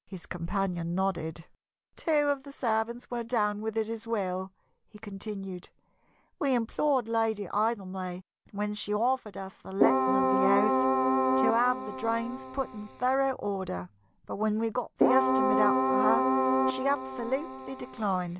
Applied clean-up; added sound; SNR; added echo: none; Keyboard (musical); -4 dB; none.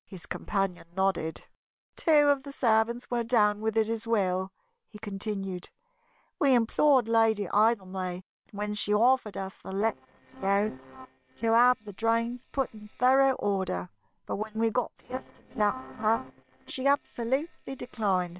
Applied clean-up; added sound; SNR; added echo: neural separator model SepFormer WHAM!.